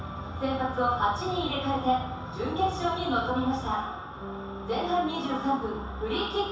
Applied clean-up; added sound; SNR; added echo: none; Bass guitar; 18 dB; reverberation time 0.7 s.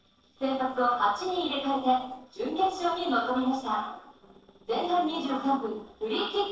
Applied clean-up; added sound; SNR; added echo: neural separator model SepFormer DNS4.